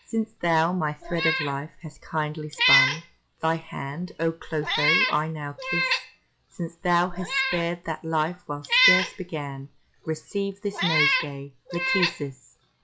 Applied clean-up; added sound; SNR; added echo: classical method log-MMSE.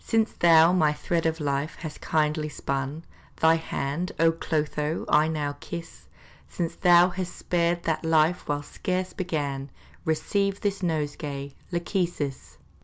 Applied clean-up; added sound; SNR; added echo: none; none; none; none.